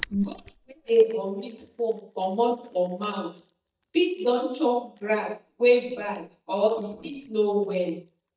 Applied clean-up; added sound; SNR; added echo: neural mask model DeepFilterNet 3.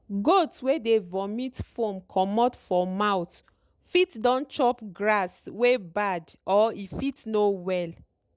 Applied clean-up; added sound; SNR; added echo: none; none; none; none.